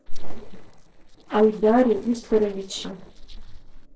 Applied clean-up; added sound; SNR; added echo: neural separator model SepFormer DNS4.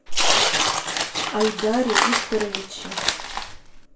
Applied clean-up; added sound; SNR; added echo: none; Tearing; -2 dB; reverberation time 0.2 s.